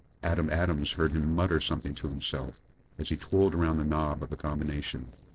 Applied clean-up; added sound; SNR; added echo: neural separator model SepFormer DNS4.